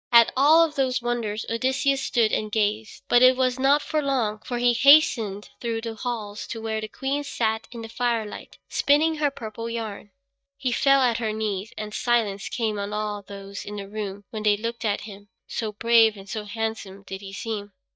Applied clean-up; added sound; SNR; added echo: neural mask model DeepFilterNet 3.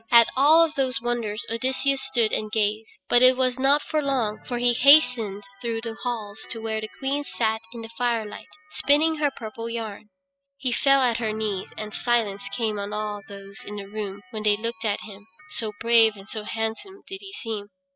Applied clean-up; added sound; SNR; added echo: classical method spectral subtraction.